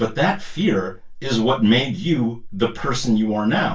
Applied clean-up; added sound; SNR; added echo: none; none; none; reverberation time 0.2 s.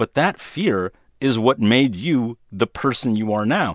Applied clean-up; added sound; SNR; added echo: none; none; none; none.